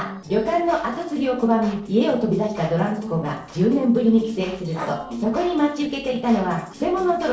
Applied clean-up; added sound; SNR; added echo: neural separator model SepFormer DNS4.